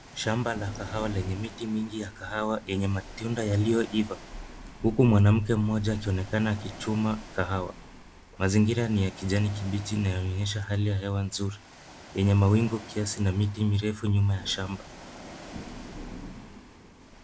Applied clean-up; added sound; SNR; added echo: none; Ocean + Thunder; 16 dB; none.